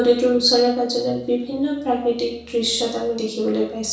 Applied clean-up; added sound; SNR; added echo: none; none; none; reverberation time 0.6 s.